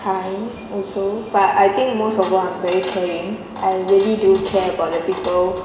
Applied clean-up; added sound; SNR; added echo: none; Rattle (instrument); 14 dB; reverberation time 1.9 s.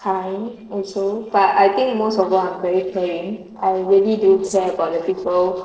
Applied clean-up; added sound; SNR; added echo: neural separator model SepFormer DNS4.